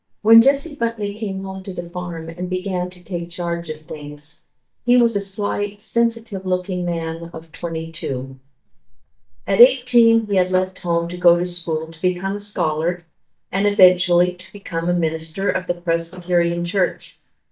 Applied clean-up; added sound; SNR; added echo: neural mask model DeepFilterNet 3.